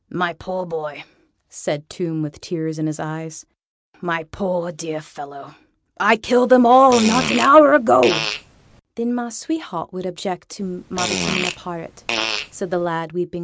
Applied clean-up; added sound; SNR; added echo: none; Fart; 6 dB; none.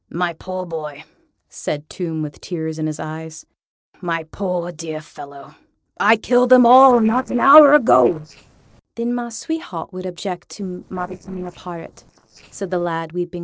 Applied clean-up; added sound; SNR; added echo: neural separator model SepFormer DNS4.